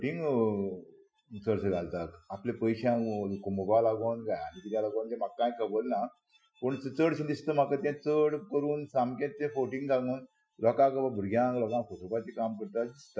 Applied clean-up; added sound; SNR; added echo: classical method Wiener filter.